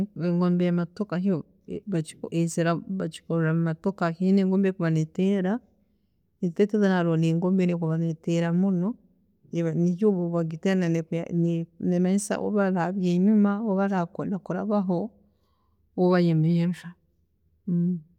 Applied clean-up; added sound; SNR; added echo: none; none; none; none.